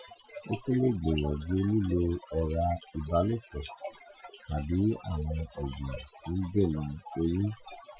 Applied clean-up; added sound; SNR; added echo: classical method Wiener filter.